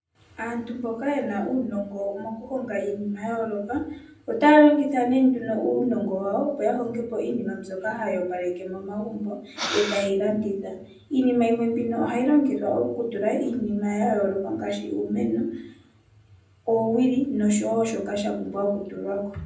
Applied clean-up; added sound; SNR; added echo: none; Breathing; 7 dB; reverberation time 0.6 s.